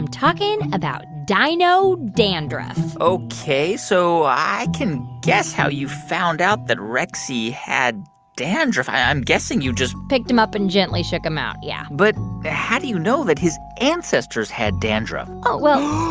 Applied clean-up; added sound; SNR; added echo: none; none; none; none.